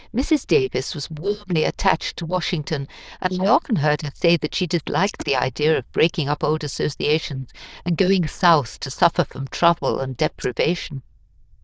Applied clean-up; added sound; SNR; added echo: neural diffusion model UNIVERSE++.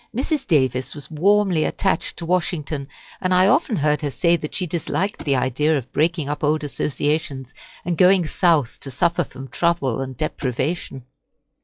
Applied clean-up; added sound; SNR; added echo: classical method log-MMSE.